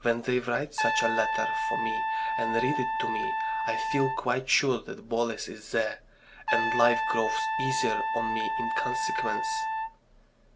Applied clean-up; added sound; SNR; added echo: none; Trumpet; -2 dB; none.